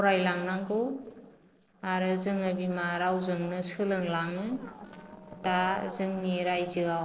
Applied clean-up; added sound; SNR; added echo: neural separator model SepFormer DNS4.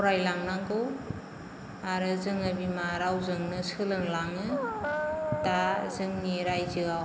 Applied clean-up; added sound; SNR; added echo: none; Dog; 2 dB; none.